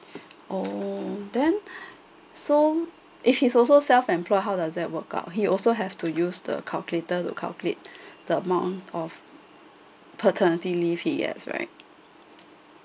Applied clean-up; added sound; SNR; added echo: none; none; none; none.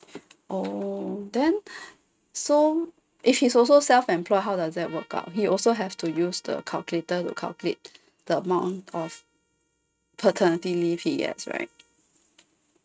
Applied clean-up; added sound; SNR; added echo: neural mask model RNNoise.